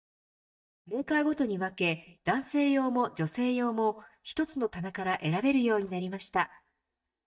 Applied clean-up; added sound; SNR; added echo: neural mask model DeepFilterNet 3.